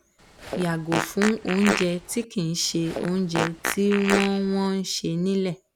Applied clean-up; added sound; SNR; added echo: none; Fart; 5 dB; none.